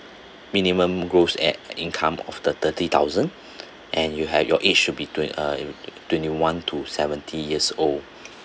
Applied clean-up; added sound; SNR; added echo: none; none; none; none.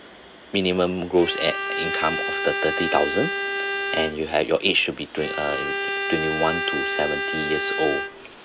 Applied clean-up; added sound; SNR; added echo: none; Bowed string instrument; 2 dB; none.